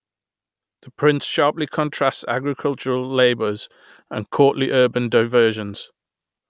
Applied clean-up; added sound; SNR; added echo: none; none; none; none.